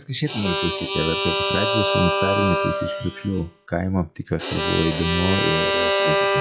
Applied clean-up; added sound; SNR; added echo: classical method log-MMSE.